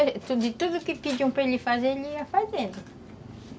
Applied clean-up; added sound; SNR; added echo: none; none; none; none.